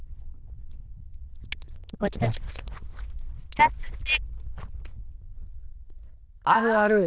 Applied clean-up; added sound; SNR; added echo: neural diffusion model UNIVERSE++.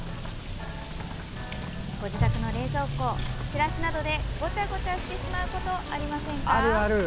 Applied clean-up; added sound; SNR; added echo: none; Motor vehicle (road) / Rain; 0 dB; none.